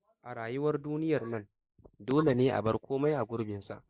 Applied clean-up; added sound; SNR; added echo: neural mask model Resemble Enhance denoiser.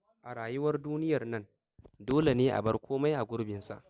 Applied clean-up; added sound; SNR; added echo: none; none; none; none.